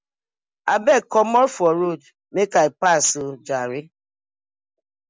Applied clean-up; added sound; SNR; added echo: none; none; none; none.